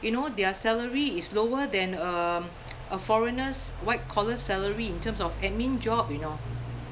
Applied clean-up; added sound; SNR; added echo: none; none; none; none.